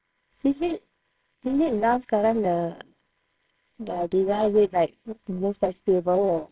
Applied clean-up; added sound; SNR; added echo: neural separator model SepFormer WHAMR!.